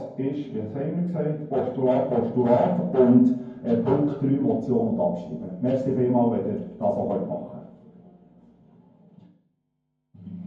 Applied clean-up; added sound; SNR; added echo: none; none; none; reverberation time 0.9 s.